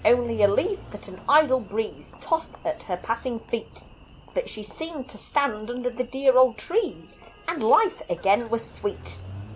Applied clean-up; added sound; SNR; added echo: none; Engine; 18 dB; none.